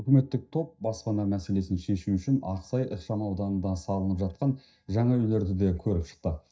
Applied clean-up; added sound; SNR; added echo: neural mask model DeepFilterNet 3.